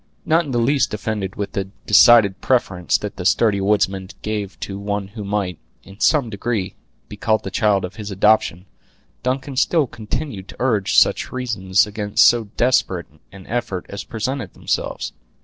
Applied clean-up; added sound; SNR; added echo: neural separator model SepFormer DNS4.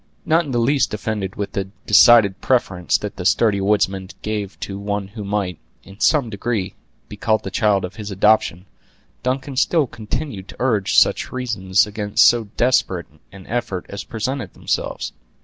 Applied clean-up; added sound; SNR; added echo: none; none; none; none.